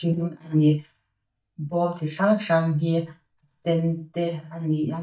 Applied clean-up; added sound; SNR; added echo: neural mask model DeepFilterNet 3.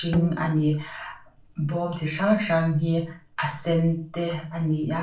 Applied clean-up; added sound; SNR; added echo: neural separator model SepFormer DNS4.